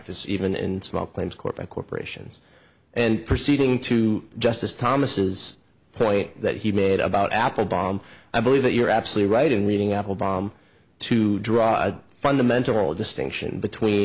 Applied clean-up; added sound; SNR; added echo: none; none; none; none.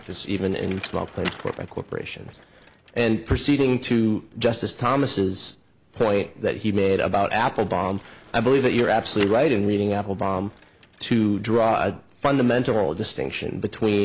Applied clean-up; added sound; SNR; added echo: none; Bicycle; 20 dB; none.